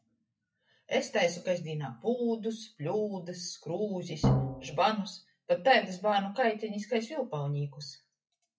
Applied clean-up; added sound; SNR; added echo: classical method WPE with log-MMSE.